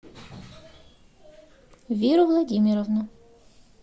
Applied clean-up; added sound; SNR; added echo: none; none; none; none.